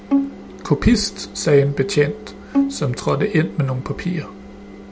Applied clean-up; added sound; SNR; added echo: none; Bowed string instrument; 7 dB; none.